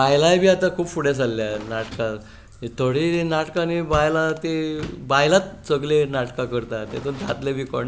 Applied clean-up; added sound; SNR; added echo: none; Door; 20 dB; none.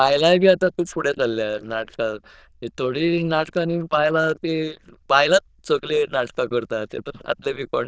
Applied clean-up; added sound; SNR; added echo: neural diffusion model UNIVERSE++.